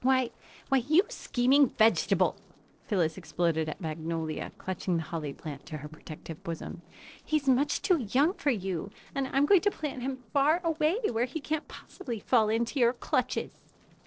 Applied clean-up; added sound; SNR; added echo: neural separator model SepFormer DNS4.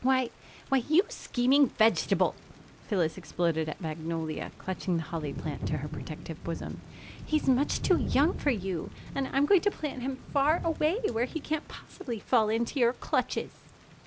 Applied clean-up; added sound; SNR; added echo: none; Thunder / Rain; 12 dB; none.